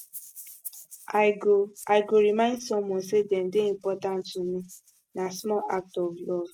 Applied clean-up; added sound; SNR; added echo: neural mask model RNNoise.